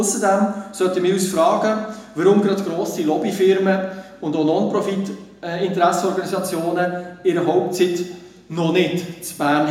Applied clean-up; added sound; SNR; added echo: none; none; none; reverberation time 0.9 s.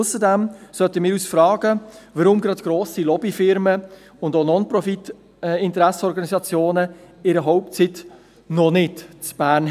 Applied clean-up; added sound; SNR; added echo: none; none; none; none.